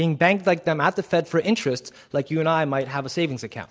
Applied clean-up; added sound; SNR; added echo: none; none; none; none.